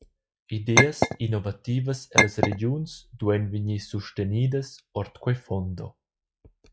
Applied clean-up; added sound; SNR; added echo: classical method log-MMSE.